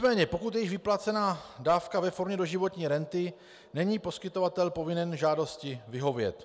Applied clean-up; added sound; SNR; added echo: none; none; none; none.